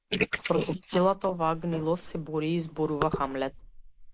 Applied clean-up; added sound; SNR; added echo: neural mask model Resemble Enhance denoiser.